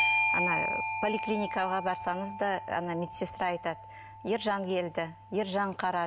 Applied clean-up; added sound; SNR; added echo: none; Bell / Doorbell; 3 dB; none.